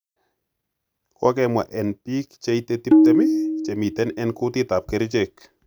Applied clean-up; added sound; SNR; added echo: none; Tabla; -4 dB; none.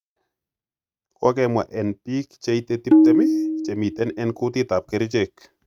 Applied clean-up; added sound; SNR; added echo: neural mask model RNNoise.